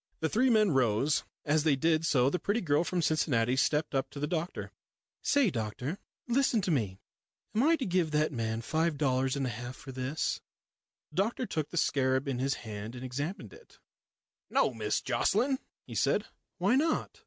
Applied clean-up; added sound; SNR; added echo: none; none; none; none.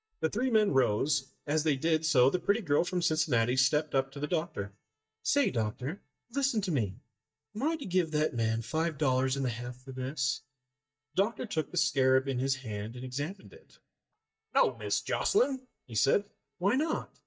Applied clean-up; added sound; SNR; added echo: neural mask model DeepFilterNet 3.